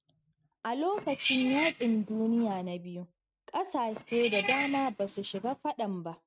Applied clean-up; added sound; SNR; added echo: neural mask model RNNoise.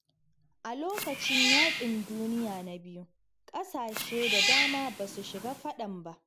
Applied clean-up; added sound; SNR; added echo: none; Cat; -3 dB; none.